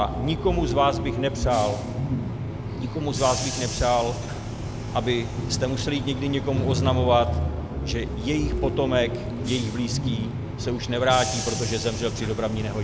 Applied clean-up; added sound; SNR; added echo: none; Bus / Engine; 3 dB; none.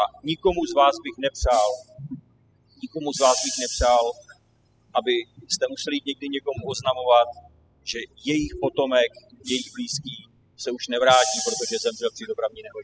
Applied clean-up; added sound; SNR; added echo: classical method spectral subtraction.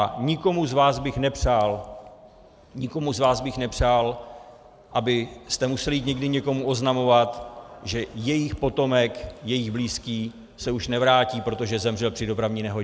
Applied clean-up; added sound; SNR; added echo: none; none; none; none.